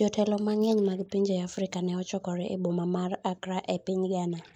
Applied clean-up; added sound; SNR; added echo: neural mask model Resemble Enhance denoiser.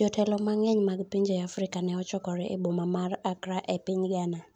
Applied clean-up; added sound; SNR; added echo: none; none; none; none.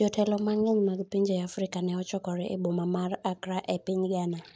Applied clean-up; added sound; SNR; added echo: neural mask model DeepFilterNet 3.